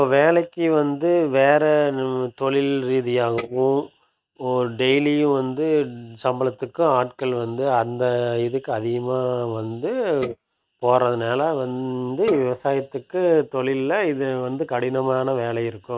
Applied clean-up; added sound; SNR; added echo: neural mask model RNNoise.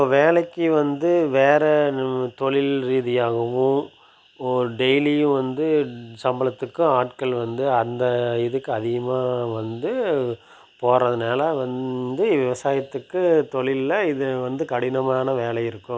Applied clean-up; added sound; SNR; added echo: none; none; none; none.